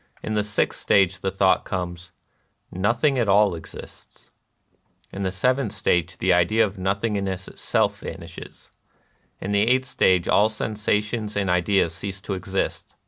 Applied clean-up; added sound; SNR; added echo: none; none; none; none.